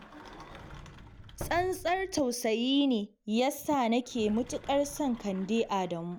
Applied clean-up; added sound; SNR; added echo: none; Sliding door; 18 dB; none.